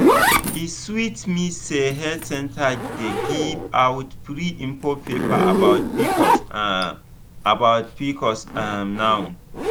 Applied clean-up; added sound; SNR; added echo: none; Zipper (clothing); 0 dB; none.